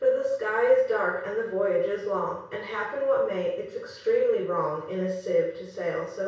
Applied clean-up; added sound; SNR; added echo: none; none; none; reverberation time 0.6 s.